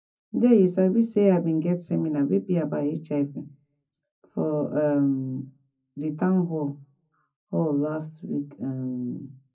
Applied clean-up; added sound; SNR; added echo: none; none; none; reverberation time 0.4 s.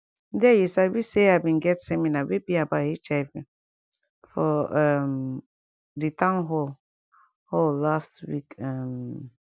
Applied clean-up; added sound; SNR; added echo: none; none; none; none.